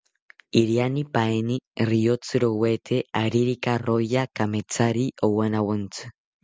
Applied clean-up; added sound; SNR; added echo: none; none; none; none.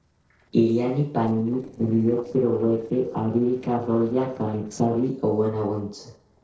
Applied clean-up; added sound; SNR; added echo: neural separator model SepFormer DNS4.